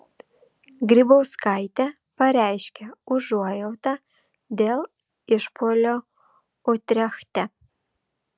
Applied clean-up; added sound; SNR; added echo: none; none; none; none.